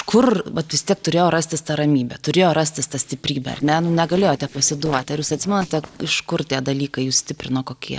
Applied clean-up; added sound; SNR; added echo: neural separator model SepFormer DNS4.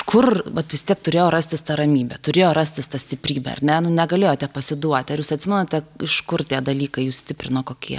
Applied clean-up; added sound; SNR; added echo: none; none; none; none.